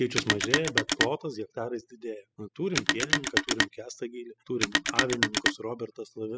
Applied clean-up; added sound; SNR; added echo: classical method spectral subtraction.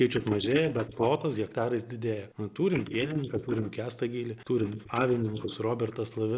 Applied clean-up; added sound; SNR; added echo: neural mask model Resemble Enhance denoiser.